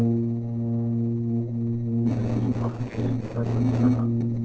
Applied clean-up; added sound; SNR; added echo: neural separator model SepFormer DNS4.